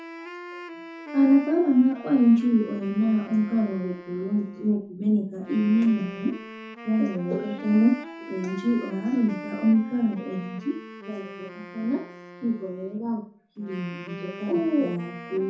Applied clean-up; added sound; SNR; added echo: none; Wind instrument, woodwind instrument; 15 dB; reverberation time 0.6 s.